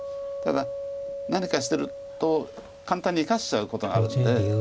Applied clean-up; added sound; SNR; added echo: none; Acoustic guitar; 9 dB; none.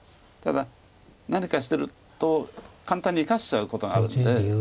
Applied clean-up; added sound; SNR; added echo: none; none; none; none.